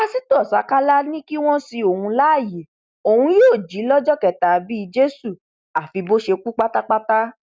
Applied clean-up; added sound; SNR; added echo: none; none; none; none.